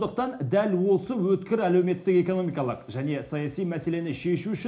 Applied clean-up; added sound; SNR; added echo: none; none; none; reverberation time 0.4 s.